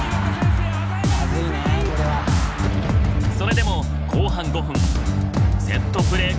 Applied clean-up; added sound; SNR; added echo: none; Bass guitar; -4 dB; none.